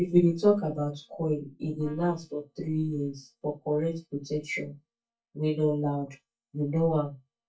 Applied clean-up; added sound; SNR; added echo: neural mask model DeepFilterNet 3.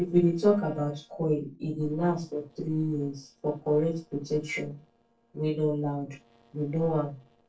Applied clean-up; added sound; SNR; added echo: neural separator model SepFormer DNS4.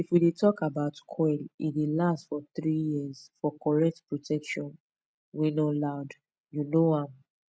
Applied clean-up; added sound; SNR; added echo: none; none; none; none.